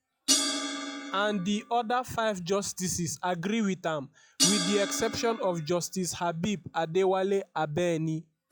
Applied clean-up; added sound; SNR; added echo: classical method log-MMSE.